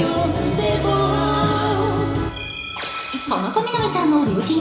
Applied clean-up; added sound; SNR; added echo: none; none; none; reverberation time 2.2 s.